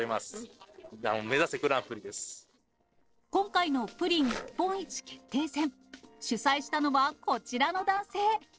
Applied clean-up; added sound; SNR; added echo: neural separator model SepFormer DNS4.